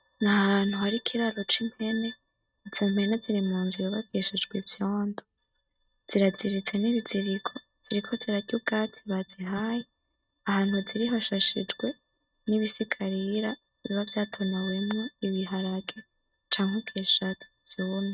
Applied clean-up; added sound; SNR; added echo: neural mask model RNNoise.